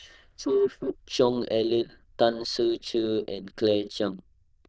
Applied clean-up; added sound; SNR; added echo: neural diffusion model UNIVERSE++.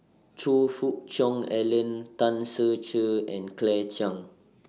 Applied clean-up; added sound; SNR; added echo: none; none; none; none.